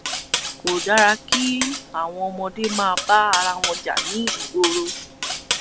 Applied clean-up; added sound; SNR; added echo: none; Cutlery, silverware; 4 dB; none.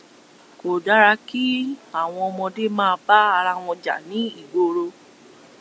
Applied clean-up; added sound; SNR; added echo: none; none; none; none.